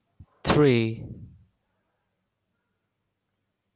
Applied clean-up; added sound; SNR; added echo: none; none; none; none.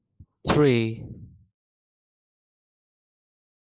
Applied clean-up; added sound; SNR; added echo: neural mask model Resemble Enhance denoiser.